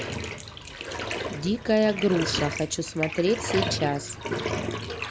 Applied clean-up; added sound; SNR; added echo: none; Bathtub (filling or washing); 4 dB; none.